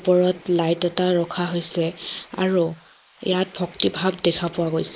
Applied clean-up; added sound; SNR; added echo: neural mask model Resemble Enhance denoiser.